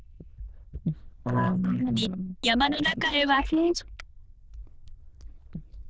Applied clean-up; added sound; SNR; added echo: neural diffusion model UNIVERSE++.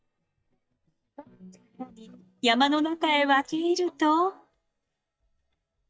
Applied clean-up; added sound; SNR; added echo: neural mask model DeepFilterNet 3.